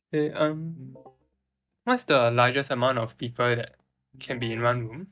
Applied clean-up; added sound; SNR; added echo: neural mask model DeepFilterNet 3.